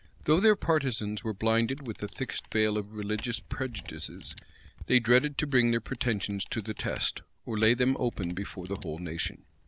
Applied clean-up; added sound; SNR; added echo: none; Camera; 17 dB; none.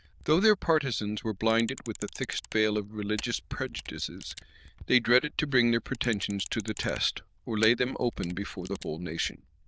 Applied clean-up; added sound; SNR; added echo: neural diffusion model UNIVERSE++.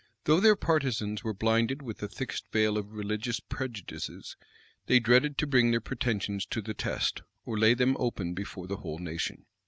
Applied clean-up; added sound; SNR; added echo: none; none; none; none.